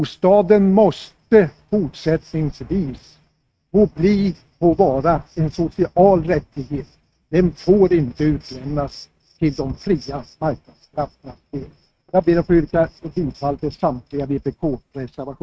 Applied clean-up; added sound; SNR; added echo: neural mask model RNNoise.